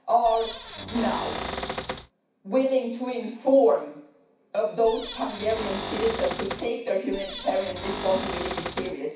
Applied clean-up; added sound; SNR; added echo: none; Cupboard open or close / Door; 7 dB; reverberation time 0.6 s.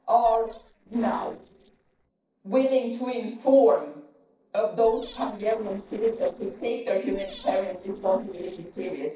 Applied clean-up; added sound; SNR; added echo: neural separator model SepFormer DNS4.